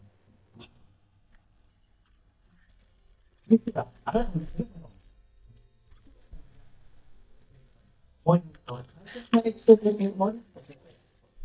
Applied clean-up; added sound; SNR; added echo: neural mask model DeepFilterNet 3.